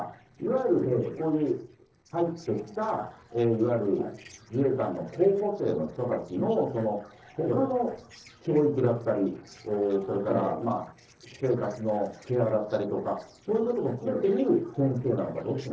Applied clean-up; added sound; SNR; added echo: neural separator model SepFormer DNS4.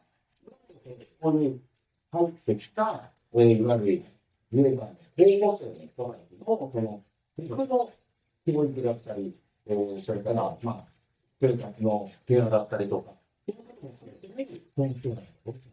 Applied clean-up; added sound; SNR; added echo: neural mask model DeepFilterNet 3.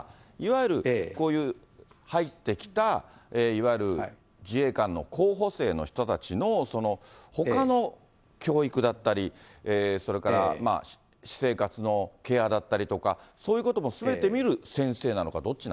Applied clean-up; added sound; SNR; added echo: none; none; none; none.